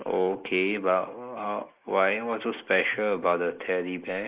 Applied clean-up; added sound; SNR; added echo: neural mask model Resemble Enhance denoiser.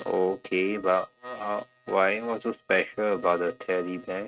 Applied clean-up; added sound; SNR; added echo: neural mask model RNNoise.